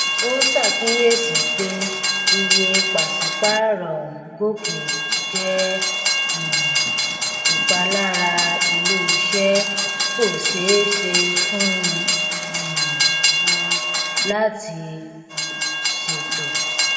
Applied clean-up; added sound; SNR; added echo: none; Train; -4 dB; reverberation time 1.9 s.